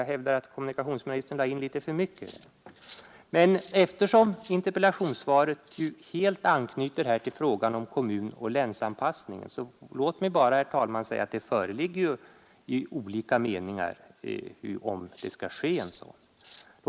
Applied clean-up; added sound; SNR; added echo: neural mask model Resemble Enhance denoiser.